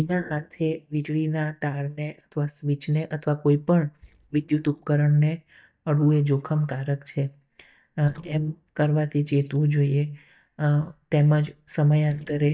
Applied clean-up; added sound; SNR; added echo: neural mask model DeepFilterNet 3.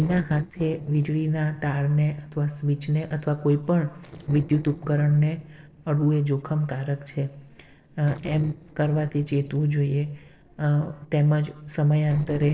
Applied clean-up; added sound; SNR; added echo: neural separator model SepFormer DNS4.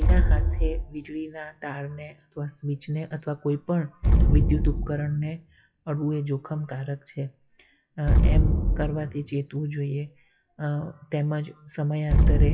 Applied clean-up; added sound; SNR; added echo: classical method WPE with log-MMSE.